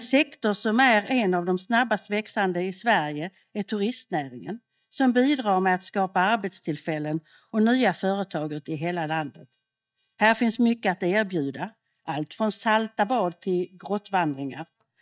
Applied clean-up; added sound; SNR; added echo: neural mask model DeepFilterNet 3.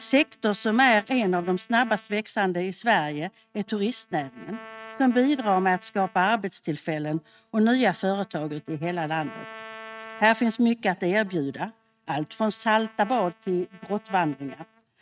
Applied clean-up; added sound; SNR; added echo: neural mask model RNNoise.